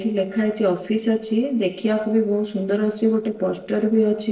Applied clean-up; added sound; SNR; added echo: neural separator model SepFormer DNS4.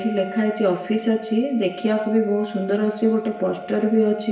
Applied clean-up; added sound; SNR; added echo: none; Wind instrument, woodwind instrument; 17 dB; reverberation time 0.8 s.